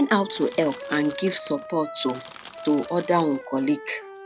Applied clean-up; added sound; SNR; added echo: none; Wind instrument, woodwind instrument + Crushing; 14 dB; none.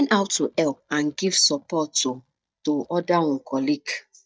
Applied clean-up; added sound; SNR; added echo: neural mask model DeepFilterNet 3.